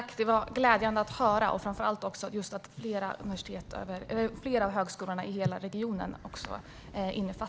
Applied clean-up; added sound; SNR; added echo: none; Wind; 17 dB; none.